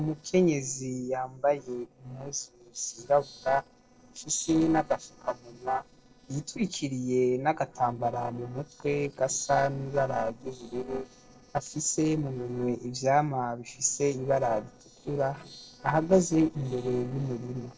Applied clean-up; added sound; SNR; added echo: neural separator model SepFormer DNS4.